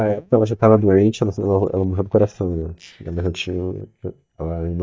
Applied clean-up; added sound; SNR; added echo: neural mask model DeepFilterNet 3.